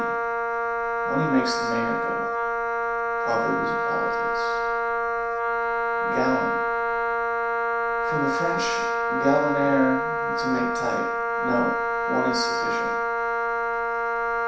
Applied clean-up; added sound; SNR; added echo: none; Wind instrument, woodwind instrument; -5 dB; reverberation time 0.7 s.